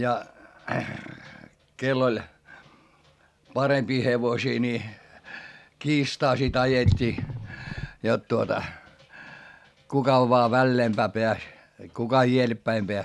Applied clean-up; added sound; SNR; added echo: none; none; none; none.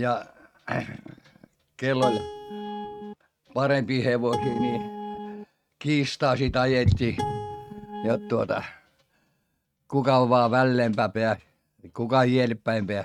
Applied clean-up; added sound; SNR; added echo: neural mask model RNNoise.